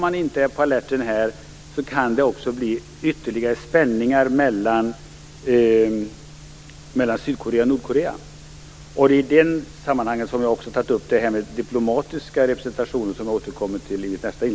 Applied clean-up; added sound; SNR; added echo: none; none; none; none.